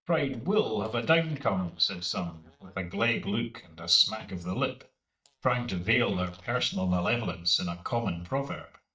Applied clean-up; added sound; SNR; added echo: neural mask model DeepFilterNet 3.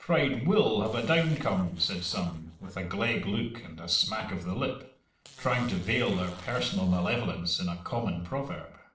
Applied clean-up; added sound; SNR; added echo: neural separator model SepFormer DNS4.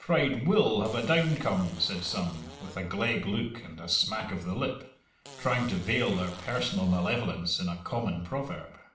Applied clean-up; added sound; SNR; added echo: none; Fart; 19 dB; reverberation time 0.6 s.